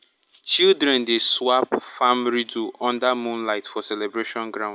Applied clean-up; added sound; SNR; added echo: none; none; none; none.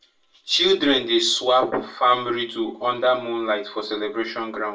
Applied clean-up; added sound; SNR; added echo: none; none; none; reverberation time 0.3 s.